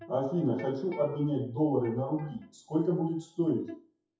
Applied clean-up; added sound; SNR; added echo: classical method WPE with log-MMSE.